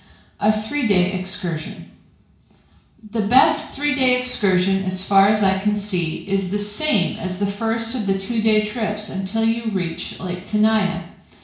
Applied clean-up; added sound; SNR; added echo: none; none; none; reverberation time 0.6 s.